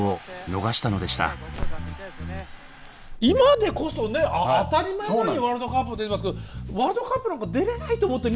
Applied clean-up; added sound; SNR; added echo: none; Bass guitar + Crackle; 10 dB; none.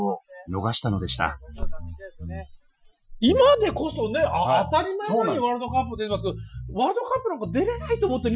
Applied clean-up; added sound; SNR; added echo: classical method Wiener filter.